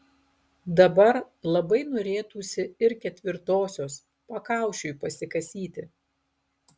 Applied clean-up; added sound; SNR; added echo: none; none; none; none.